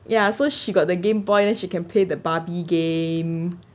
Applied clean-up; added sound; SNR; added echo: none; none; none; none.